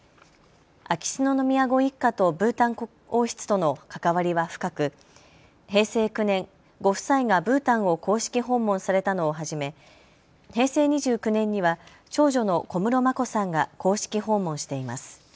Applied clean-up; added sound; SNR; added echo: none; none; none; none.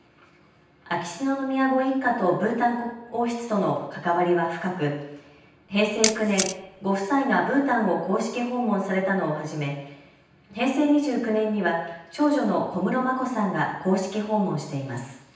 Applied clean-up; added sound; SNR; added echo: none; Camera; 5 dB; reverberation time 0.9 s.